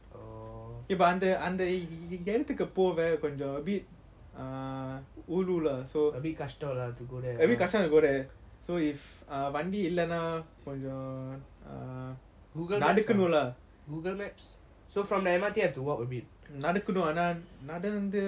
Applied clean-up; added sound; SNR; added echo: none; none; none; none.